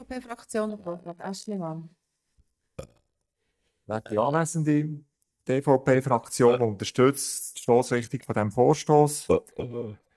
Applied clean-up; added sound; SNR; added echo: neural mask model DeepFilterNet 3.